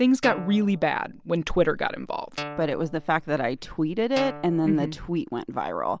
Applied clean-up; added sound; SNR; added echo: none; Guitar; 13 dB; none.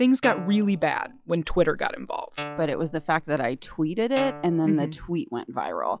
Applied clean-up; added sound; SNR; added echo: classical method log-MMSE.